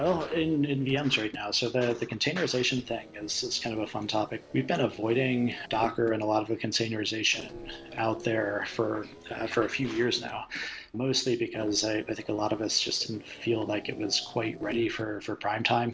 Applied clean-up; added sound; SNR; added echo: neural separator model SepFormer DNS4.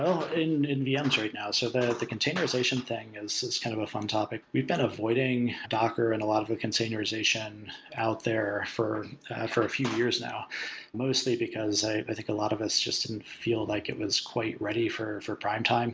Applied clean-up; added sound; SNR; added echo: none; none; none; none.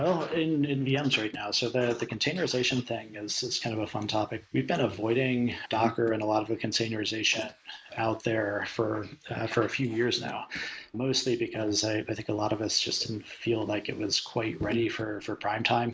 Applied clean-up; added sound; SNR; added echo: neural mask model Resemble Enhance denoiser.